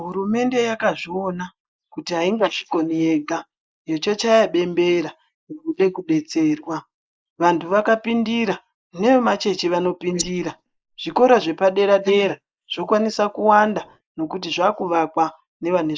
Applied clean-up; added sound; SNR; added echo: neural mask model Resemble Enhance denoiser.